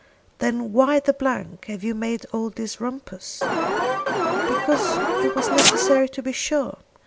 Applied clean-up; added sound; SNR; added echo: none; Alarm + Domestic sounds, home sounds; -3 dB; none.